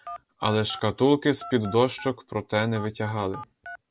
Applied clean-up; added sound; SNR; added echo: none; Telephone; 17 dB; none.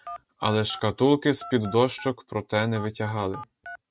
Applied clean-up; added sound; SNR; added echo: neural mask model RNNoise.